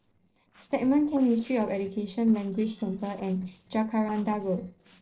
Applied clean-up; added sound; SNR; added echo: neural separator model SepFormer DNS4.